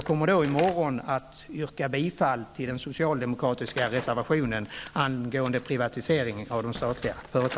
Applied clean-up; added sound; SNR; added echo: none; Slam / Wood; 18 dB; none.